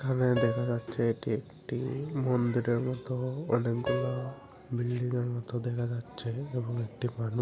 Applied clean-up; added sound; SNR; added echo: none; Piano; 12 dB; none.